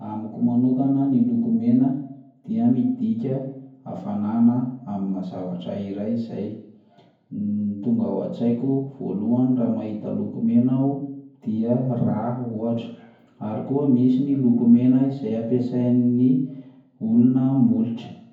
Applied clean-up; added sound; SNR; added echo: none; none; none; reverberation time 0.9 s.